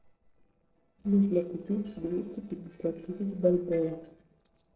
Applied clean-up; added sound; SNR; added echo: neural separator model SepFormer DNS4.